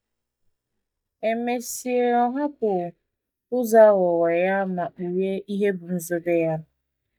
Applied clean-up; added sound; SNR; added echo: neural mask model DeepFilterNet 3.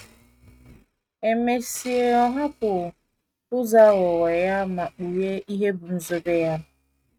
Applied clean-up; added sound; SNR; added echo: neural mask model RNNoise.